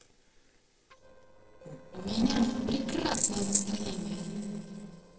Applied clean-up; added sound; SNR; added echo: neural separator model SepFormer DNS4.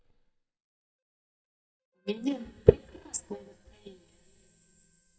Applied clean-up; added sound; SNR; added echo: neural mask model DeepFilterNet 3.